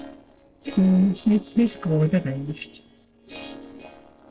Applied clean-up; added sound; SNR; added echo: neural separator model SepFormer DNS4.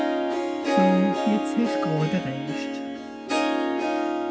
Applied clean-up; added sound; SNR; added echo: none; Harp; -3 dB; none.